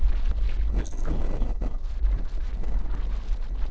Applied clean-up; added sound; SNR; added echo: neural separator model SepFormer DNS4.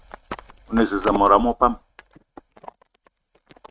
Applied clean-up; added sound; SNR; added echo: neural mask model RNNoise.